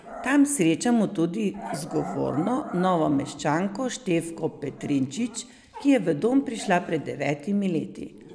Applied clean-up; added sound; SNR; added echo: none; Growling; 17 dB; none.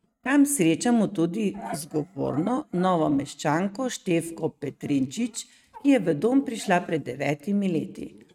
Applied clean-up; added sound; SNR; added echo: neural mask model RNNoise.